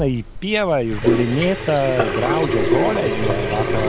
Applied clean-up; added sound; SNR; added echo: none; Sink (filling or washing) / Water tap, faucet; 1 dB; none.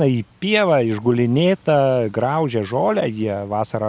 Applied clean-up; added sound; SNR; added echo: none; none; none; none.